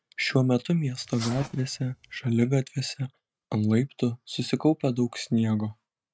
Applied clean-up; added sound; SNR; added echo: neural mask model RNNoise.